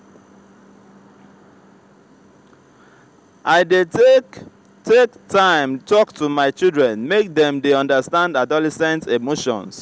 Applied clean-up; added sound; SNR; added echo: none; none; none; none.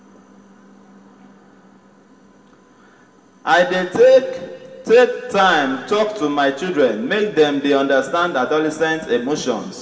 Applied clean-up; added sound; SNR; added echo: none; none; none; reverberation time 1.8 s.